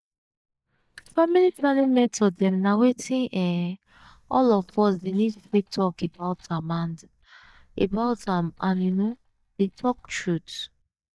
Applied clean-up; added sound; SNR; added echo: neural mask model DeepFilterNet 3.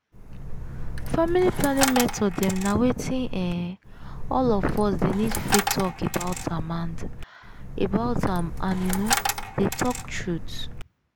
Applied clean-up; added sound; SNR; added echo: none; Coin (dropping); 3 dB; none.